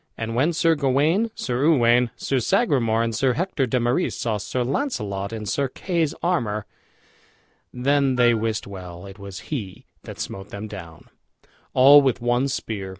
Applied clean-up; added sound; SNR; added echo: none; Wind instrument, woodwind instrument; 13 dB; none.